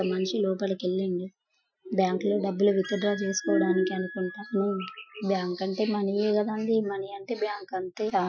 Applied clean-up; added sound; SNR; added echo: classical method Wiener filter.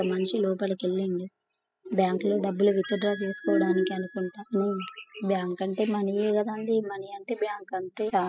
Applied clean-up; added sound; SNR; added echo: classical method spectral subtraction.